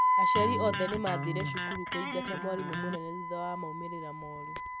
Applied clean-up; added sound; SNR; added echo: none; Electric guitar + Wind instrument, woodwind instrument; -3 dB; none.